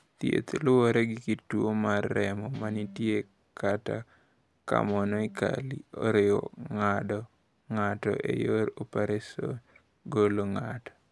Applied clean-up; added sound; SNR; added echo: none; Guitar; 19 dB; none.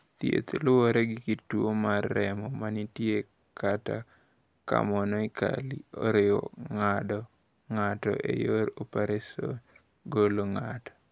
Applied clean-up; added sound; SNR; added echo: none; none; none; none.